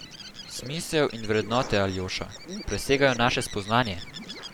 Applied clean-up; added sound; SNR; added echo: none; Bird; 13 dB; none.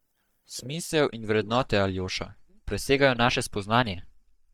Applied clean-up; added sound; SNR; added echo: neural mask model DeepFilterNet 3.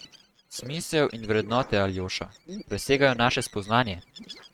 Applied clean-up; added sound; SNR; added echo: neural mask model RNNoise.